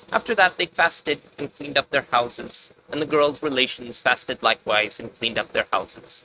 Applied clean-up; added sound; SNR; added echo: neural mask model RNNoise.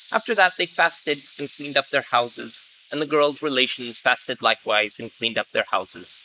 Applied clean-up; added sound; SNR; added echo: neural mask model Resemble Enhance denoiser.